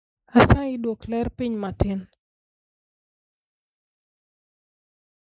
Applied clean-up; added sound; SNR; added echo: neural mask model Resemble Enhance denoiser.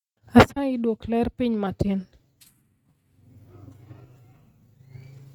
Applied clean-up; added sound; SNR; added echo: neural mask model RNNoise.